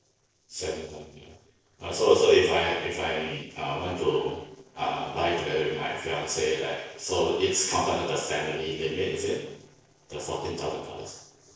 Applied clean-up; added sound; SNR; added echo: neural separator model SepFormer DNS4.